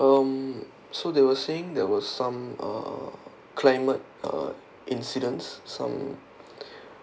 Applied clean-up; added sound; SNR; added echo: none; none; none; none.